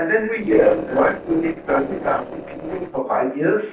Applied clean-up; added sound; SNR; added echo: neural separator model SepFormer DNS4.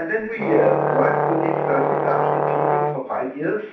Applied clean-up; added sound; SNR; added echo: none; Brass instrument; -2 dB; reverberation time 0.7 s.